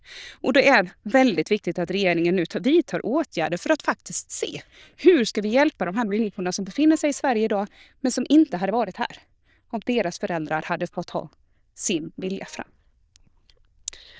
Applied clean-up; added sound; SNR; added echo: neural diffusion model UNIVERSE++.